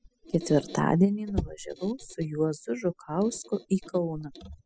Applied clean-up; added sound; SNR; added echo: classical method spectral subtraction.